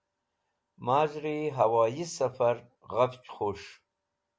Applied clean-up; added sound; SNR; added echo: none; none; none; none.